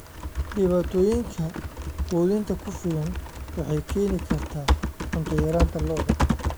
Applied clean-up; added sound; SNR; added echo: none; Typing; 1 dB; none.